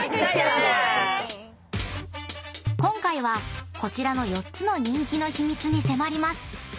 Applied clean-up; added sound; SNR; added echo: none; Hi-hat; 7 dB; none.